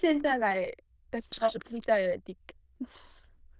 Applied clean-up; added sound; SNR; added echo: neural diffusion model UNIVERSE++.